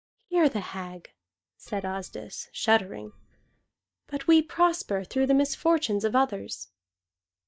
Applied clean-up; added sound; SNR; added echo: neural mask model DeepFilterNet 3.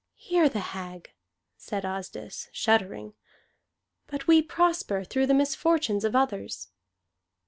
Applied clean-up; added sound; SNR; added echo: none; none; none; none.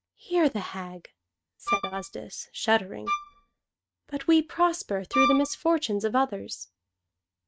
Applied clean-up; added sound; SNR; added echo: neural mask model RNNoise.